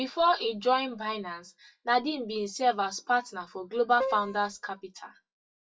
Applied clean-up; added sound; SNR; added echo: classical method WPE with log-MMSE.